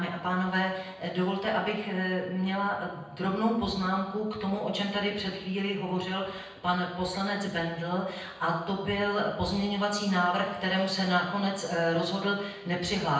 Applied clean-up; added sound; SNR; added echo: none; none; none; reverberation time 0.9 s.